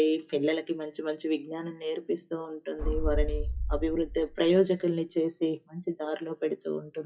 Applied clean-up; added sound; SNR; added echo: classical method WPE with log-MMSE.